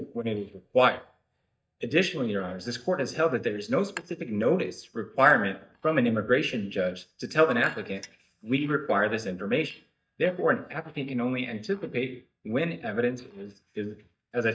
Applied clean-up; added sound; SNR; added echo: neural mask model DeepFilterNet 3.